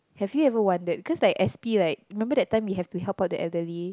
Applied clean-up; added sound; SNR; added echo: none; none; none; none.